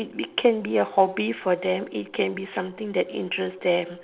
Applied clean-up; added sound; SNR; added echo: none; none; none; none.